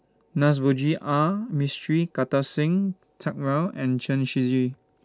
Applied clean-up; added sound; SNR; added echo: none; none; none; none.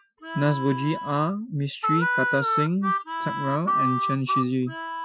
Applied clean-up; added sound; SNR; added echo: classical method Wiener filter.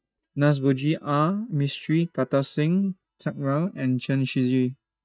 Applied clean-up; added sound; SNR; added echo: neural mask model DeepFilterNet 3.